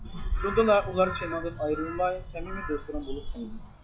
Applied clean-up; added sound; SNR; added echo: classical method log-MMSE.